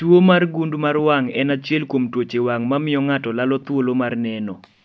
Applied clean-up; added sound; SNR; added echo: none; none; none; none.